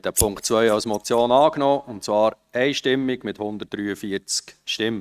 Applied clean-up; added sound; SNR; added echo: neural mask model RNNoise.